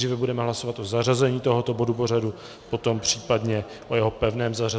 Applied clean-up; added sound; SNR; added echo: none; none; none; none.